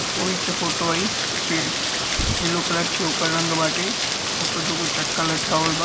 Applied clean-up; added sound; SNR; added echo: none; Rain; -2 dB; none.